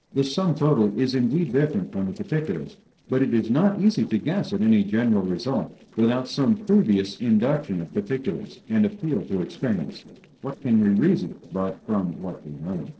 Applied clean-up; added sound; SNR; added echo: neural separator model SepFormer DNS4.